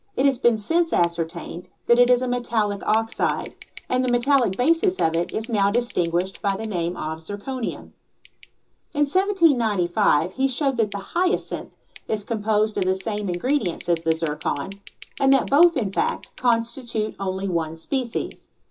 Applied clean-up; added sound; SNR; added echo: none; Scissors; 11 dB; reverberation time 0.2 s.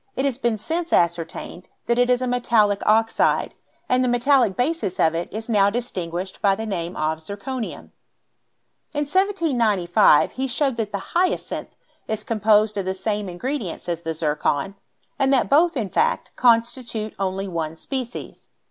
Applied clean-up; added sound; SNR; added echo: none; none; none; none.